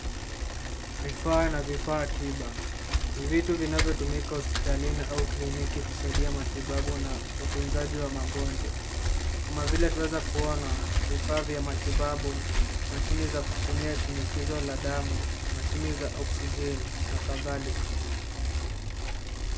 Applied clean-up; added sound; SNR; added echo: none; Bicycle; -5 dB; none.